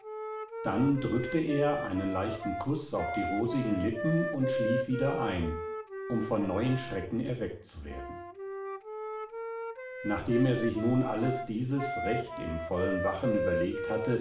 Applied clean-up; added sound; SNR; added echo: none; Wind instrument, woodwind instrument; 5 dB; reverberation time 0.5 s.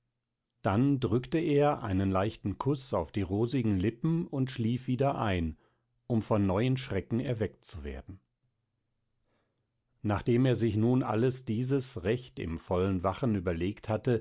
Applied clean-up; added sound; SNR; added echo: none; none; none; none.